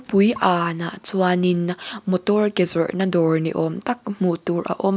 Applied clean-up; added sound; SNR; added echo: none; none; none; none.